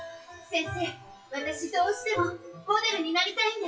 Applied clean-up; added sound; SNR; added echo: classical method WPE with log-MMSE.